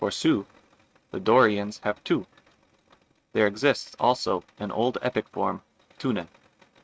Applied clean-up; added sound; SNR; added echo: neural mask model RNNoise.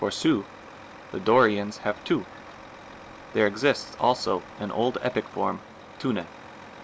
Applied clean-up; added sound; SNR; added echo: none; Truck; 17 dB; none.